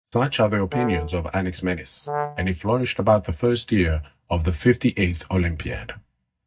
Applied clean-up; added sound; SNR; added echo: neural mask model DeepFilterNet 3.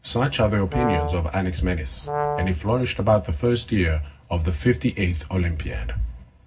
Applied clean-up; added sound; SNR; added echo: none; Brass instrument; 6 dB; reverberation time 0.4 s.